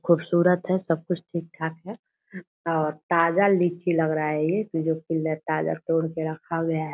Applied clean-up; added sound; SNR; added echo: none; none; none; none.